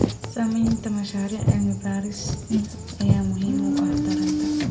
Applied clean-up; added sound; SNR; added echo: none; Car; -2 dB; reverberation time 0.6 s.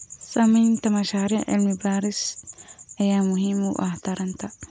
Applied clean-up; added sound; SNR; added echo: none; none; none; none.